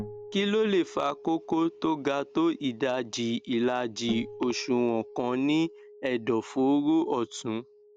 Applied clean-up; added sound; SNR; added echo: none; Acoustic guitar; 18 dB; none.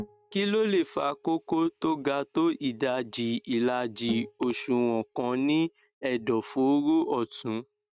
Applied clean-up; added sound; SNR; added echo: neural mask model RNNoise.